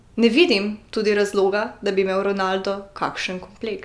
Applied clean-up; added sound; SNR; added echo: none; none; none; none.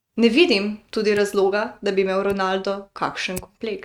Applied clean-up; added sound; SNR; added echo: neural mask model RNNoise.